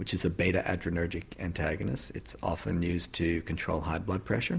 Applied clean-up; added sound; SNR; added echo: none; none; none; none.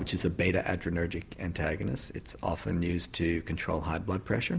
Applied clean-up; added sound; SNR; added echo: none; Explosion; 19 dB; none.